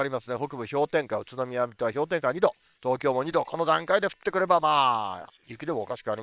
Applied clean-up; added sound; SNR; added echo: neural separator model SepFormer WHAM!.